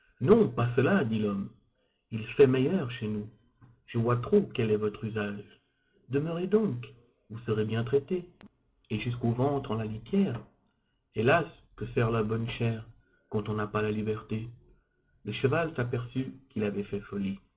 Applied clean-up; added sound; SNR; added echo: none; none; none; none.